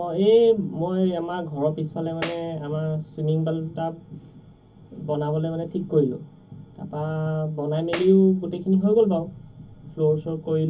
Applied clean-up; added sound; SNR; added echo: none; Tambourine; 10 dB; reverberation time 0.3 s.